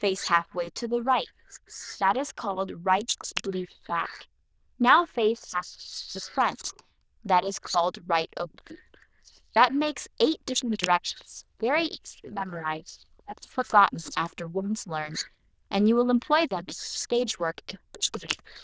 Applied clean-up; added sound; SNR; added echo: neural diffusion model UNIVERSE++.